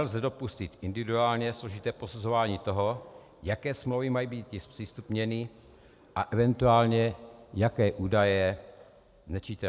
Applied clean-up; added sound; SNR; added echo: none; none; none; none.